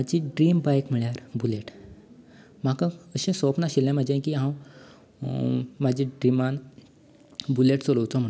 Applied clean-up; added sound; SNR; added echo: none; none; none; none.